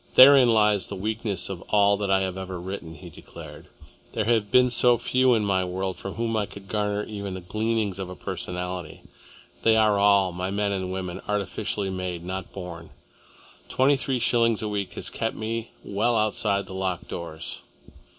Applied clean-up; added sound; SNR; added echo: none; none; none; none.